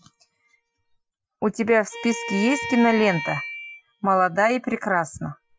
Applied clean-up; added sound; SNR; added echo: classical method Wiener filter.